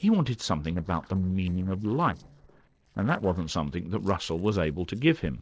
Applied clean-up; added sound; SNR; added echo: neural separator model SepFormer DNS4.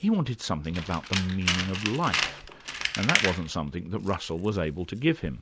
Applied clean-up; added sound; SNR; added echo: none; Tools; 4 dB; none.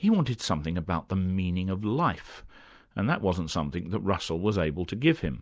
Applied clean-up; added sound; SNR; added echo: none; none; none; none.